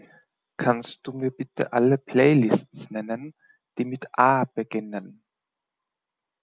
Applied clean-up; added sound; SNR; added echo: none; none; none; none.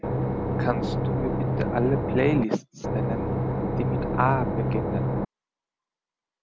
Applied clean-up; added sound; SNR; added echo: none; Engine / Boat, Water vehicle; -4 dB; none.